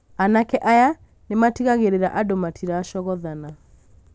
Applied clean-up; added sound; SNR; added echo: none; none; none; none.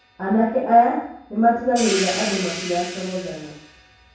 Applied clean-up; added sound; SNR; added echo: none; Hi-hat; 11 dB; reverberation time 0.7 s.